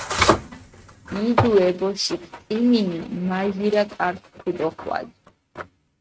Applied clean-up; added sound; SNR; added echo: neural mask model RNNoise.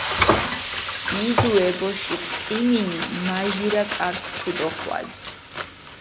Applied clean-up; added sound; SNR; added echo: none; Frying (food); 0 dB; none.